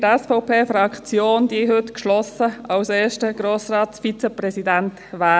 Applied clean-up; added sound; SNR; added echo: none; none; none; none.